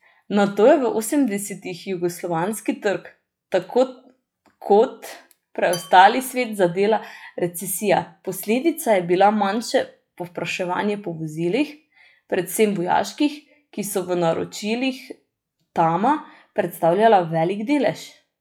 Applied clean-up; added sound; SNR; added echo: classical method log-MMSE.